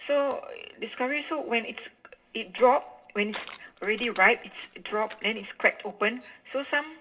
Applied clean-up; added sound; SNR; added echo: neural separator model SepFormer DNS4.